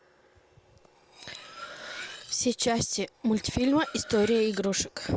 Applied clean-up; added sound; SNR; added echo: none; Cutlery, silverware; 16 dB; none.